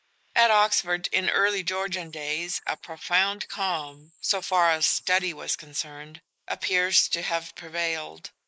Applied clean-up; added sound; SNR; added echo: neural mask model Resemble Enhance denoiser.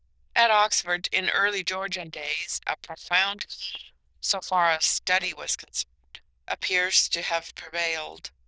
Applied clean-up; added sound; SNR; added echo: neural diffusion model UNIVERSE++.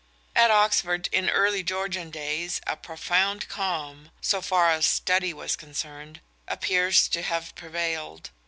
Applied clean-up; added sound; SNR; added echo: none; none; none; none.